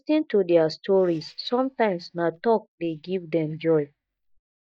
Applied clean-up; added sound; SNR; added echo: neural mask model DeepFilterNet 3.